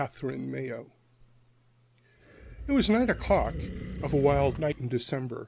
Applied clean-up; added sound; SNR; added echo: none; Animal; 7 dB; none.